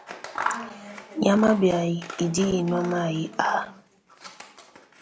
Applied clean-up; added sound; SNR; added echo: none; Scissors; 12 dB; none.